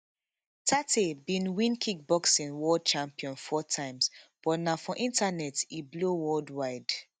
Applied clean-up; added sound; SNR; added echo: none; none; none; none.